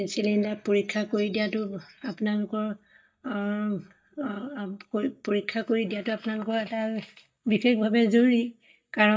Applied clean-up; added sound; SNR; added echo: neural mask model DeepFilterNet 3.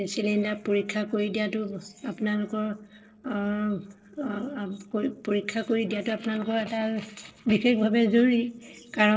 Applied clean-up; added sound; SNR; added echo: neural separator model SepFormer DNS4.